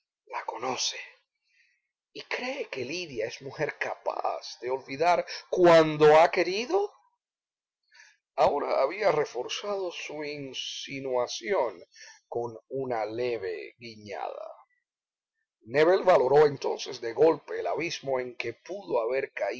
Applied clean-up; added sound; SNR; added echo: none; none; none; none.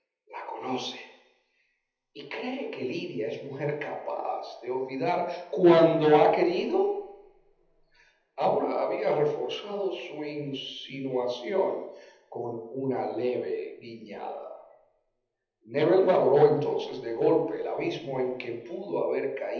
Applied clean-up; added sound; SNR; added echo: none; none; none; reverberation time 0.9 s.